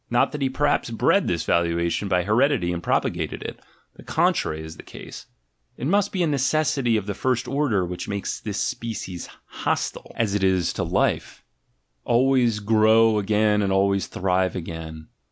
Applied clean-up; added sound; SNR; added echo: none; none; none; none.